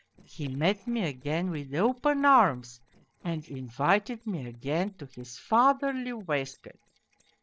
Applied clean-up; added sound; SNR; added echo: neural separator model SepFormer DNS4.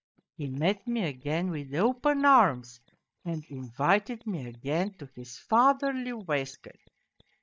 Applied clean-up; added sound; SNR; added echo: neural mask model DeepFilterNet 3.